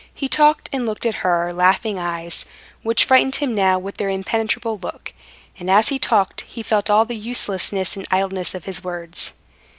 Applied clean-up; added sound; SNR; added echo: none; none; none; none.